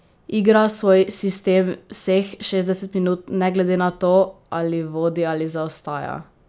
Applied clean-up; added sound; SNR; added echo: none; none; none; none.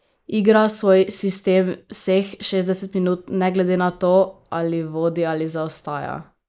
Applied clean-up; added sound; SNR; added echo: neural mask model Resemble Enhance denoiser.